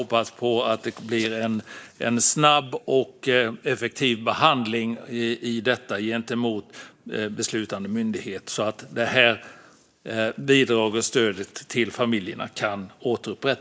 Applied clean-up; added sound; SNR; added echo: neural mask model Resemble Enhance denoiser.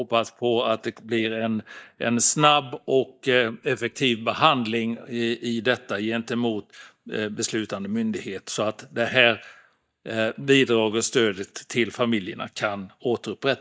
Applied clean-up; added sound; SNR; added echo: neural mask model DeepFilterNet 3.